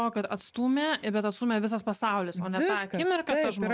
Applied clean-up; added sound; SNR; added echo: none; none; none; none.